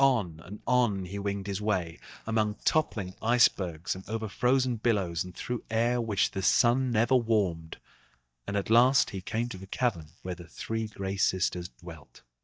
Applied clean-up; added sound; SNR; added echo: neural mask model DeepFilterNet 3.